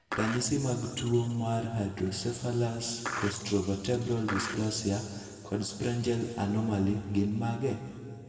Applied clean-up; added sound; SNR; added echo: none; Skateboard; 7 dB; reverberation time 2.2 s.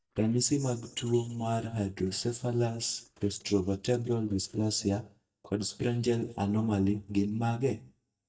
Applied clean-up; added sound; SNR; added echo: neural mask model DeepFilterNet 3.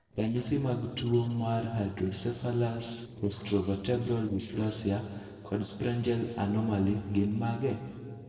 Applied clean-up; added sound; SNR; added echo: neural separator model SepFormer DNS4.